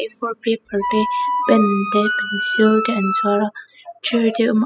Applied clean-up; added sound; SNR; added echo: classical method spectral subtraction.